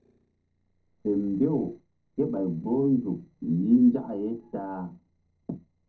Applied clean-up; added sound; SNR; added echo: neural separator model SepFormer DNS4.